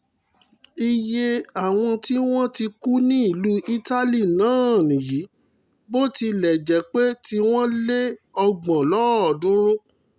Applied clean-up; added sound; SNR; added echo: none; none; none; none.